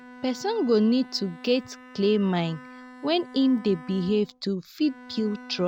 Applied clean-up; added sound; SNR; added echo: none; Bowed string instrument; 19 dB; none.